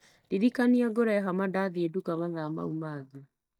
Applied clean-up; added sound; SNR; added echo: neural mask model DeepFilterNet 3.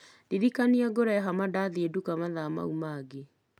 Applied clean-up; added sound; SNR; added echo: none; none; none; none.